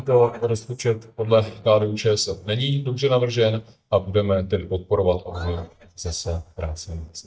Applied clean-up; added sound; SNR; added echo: neural mask model DeepFilterNet 3.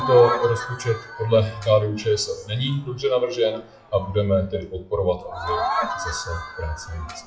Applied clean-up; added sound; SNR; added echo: classical method WPE with log-MMSE.